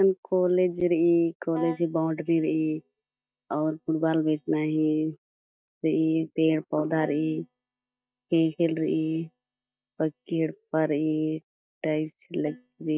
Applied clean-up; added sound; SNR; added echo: neural mask model DeepFilterNet 3.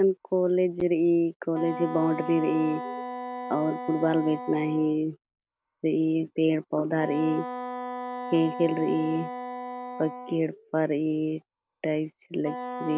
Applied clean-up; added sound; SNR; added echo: none; Wind instrument, woodwind instrument; 10 dB; none.